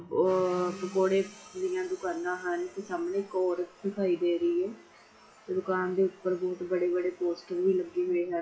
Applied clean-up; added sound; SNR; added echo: classical method WPE with log-MMSE.